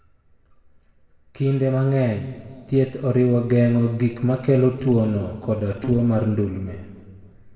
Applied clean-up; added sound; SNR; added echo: none; Keyboard (musical); 13 dB; reverberation time 1.6 s.